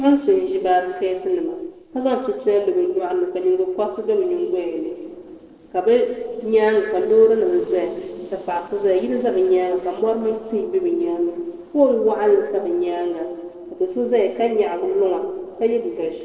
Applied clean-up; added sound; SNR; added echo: neural separator model SepFormer DNS4.